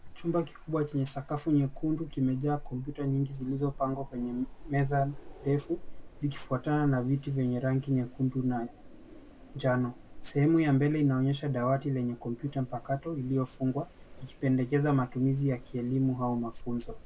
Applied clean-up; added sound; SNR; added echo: none; Wind; 15 dB; none.